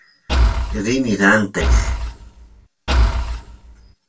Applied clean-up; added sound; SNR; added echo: neural separator model SepFormer DNS4.